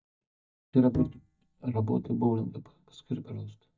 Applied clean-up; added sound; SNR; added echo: neural mask model DeepFilterNet 3.